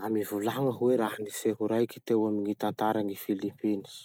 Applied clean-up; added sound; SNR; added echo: none; none; none; none.